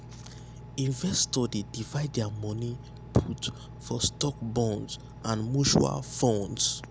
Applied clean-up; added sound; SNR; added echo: none; Engine; 14 dB; none.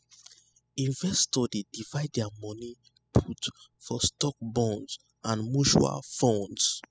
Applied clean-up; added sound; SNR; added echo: classical method spectral subtraction.